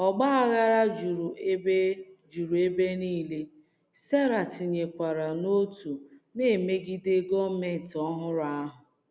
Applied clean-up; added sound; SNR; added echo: none; none; none; none.